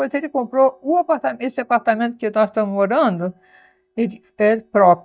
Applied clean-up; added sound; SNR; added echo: neural mask model DeepFilterNet 3.